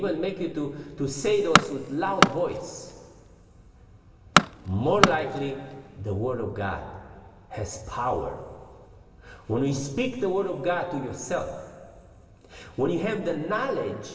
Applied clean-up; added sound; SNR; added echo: none; Tools; -3 dB; reverberation time 2.3 s.